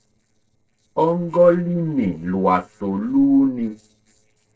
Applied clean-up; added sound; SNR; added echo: neural separator model SepFormer DNS4.